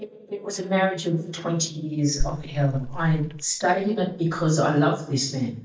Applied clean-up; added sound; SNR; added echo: neural mask model DeepFilterNet 3.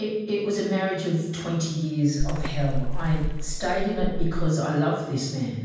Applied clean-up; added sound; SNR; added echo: none; Water / Splash, splatter; -1 dB; reverberation time 1.2 s.